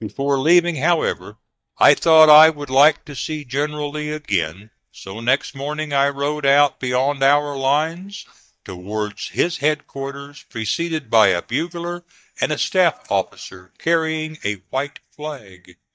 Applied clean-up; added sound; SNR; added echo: neural mask model DeepFilterNet 3.